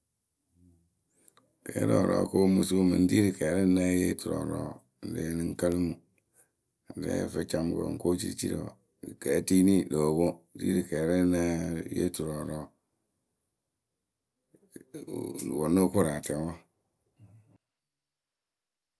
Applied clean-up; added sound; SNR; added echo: none; none; none; none.